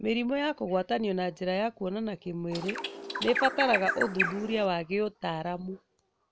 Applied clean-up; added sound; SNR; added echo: none; Bird; 2 dB; none.